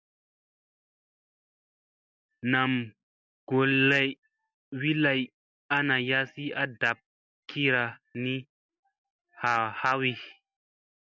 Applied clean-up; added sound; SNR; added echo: none; none; none; none.